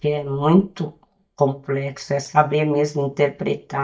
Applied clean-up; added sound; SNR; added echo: neural mask model DeepFilterNet 3.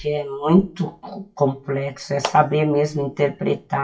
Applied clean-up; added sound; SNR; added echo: classical method WPE with log-MMSE.